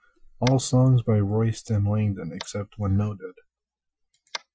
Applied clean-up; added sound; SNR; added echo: classical method Wiener filter.